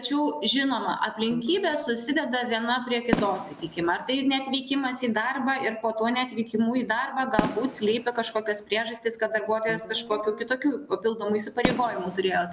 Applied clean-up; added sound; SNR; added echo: none; Guitar + Fireworks; 11 dB; none.